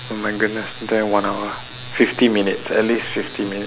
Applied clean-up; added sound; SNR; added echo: none; none; none; none.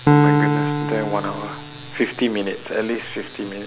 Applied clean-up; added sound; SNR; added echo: none; Piano; -4 dB; none.